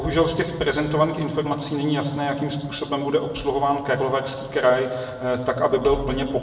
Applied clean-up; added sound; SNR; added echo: none; none; none; reverberation time 1.4 s.